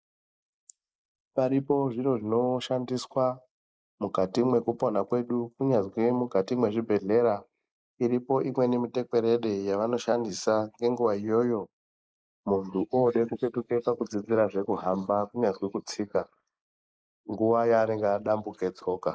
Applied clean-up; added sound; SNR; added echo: neural mask model Resemble Enhance denoiser.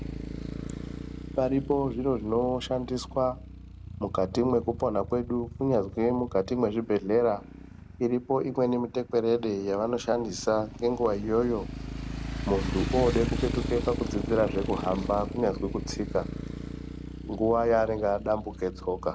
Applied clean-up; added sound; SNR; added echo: none; Motorcycle; 8 dB; none.